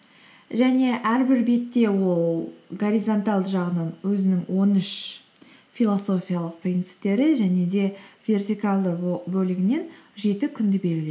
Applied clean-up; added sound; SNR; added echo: none; none; none; none.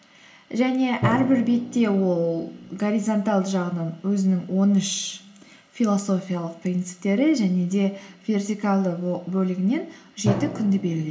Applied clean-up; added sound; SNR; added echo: none; Drum; 13 dB; reverberation time 0.3 s.